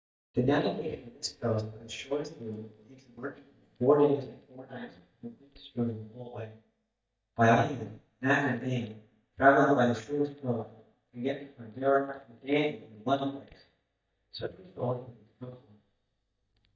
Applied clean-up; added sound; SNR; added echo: neural mask model DeepFilterNet 3.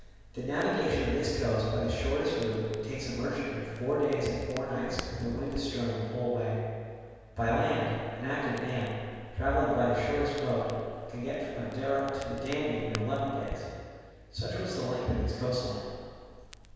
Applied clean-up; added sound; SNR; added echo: none; Crackle; 17 dB; reverberation time 1.9 s.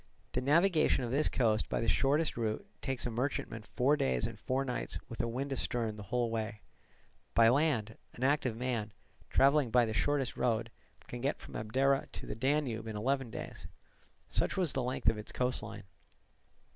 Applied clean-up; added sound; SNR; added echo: none; none; none; none.